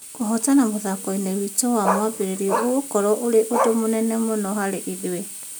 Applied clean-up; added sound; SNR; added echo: none; Bark; 6 dB; none.